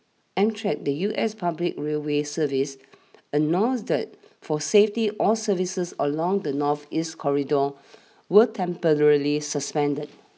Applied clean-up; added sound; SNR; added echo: none; none; none; none.